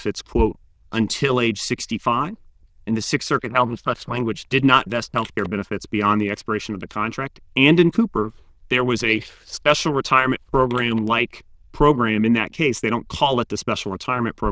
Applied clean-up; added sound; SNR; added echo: neural diffusion model UNIVERSE++.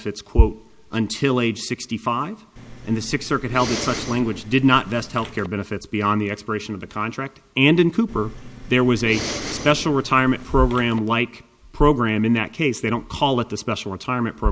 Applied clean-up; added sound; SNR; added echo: none; Respiratory sounds; 12 dB; none.